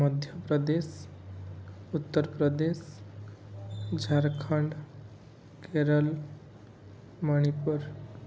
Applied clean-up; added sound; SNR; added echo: none; none; none; none.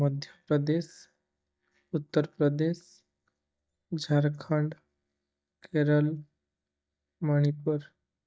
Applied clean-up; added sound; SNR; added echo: neural mask model DeepFilterNet 3.